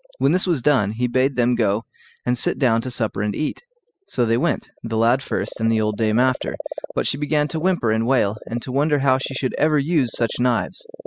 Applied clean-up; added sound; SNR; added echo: classical method spectral subtraction.